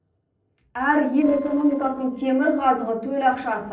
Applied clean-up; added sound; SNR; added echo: neural separator model SepFormer DNS4.